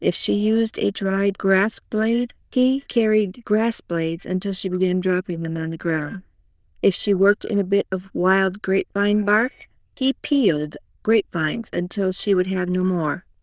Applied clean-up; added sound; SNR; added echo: neural diffusion model UNIVERSE++.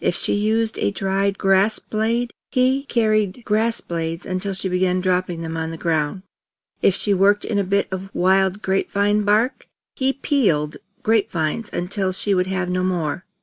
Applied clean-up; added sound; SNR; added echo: none; none; none; none.